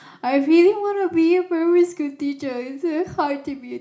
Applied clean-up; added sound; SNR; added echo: none; none; none; reverberation time 0.4 s.